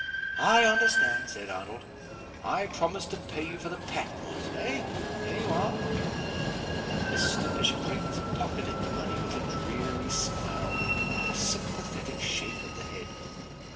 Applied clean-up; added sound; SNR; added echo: none; Train; -2 dB; reverberation time 2.3 s.